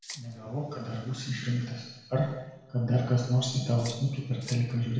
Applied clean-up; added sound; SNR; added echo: none; Rattle (instrument); 16 dB; reverberation time 1.0 s.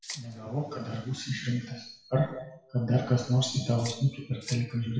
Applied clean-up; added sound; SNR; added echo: classical method WPE with log-MMSE.